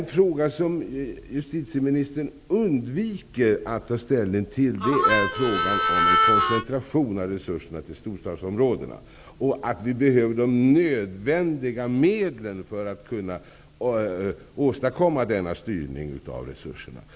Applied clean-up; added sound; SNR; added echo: none; Harmonica; -3 dB; none.